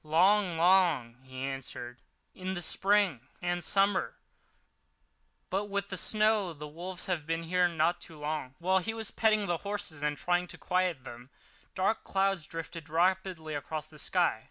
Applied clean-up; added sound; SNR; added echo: none; none; none; none.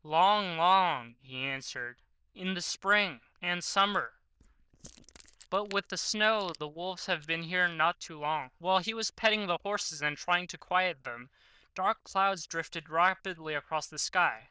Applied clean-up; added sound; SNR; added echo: neural diffusion model UNIVERSE++.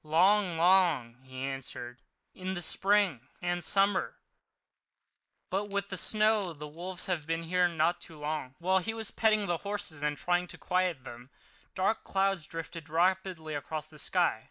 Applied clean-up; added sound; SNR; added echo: neural mask model Resemble Enhance denoiser.